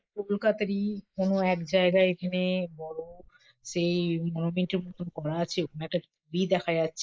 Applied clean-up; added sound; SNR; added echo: neural mask model Resemble Enhance denoiser.